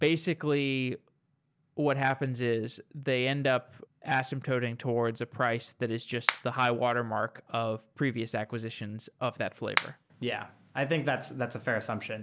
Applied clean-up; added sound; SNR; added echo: none; Finger snapping; 4 dB; none.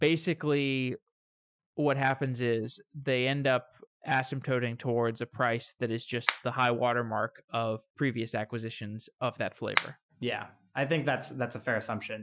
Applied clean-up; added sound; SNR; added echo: classical method Wiener filter.